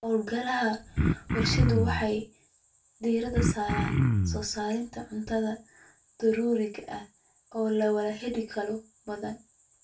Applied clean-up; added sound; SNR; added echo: none; Cough; -4 dB; reverberation time 0.2 s.